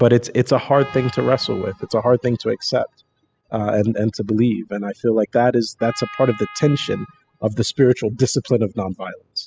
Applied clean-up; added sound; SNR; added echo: classical method spectral subtraction.